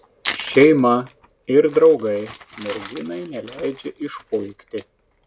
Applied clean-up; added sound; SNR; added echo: none; Crumpling, crinkling; 17 dB; none.